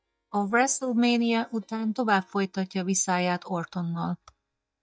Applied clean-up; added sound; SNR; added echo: neural mask model DeepFilterNet 3.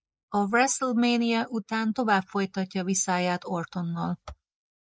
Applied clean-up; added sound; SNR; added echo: neural mask model Resemble Enhance denoiser.